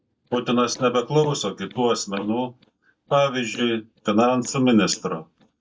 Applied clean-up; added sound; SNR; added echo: neural mask model DeepFilterNet 3.